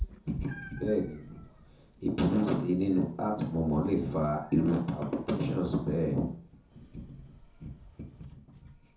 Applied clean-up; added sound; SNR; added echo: none; Meow; 17 dB; reverberation time 0.6 s.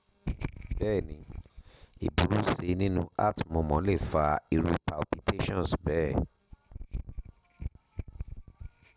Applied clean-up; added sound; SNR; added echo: none; none; none; none.